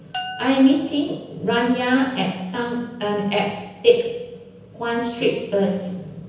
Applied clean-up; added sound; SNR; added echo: none; Glass; 9 dB; reverberation time 0.9 s.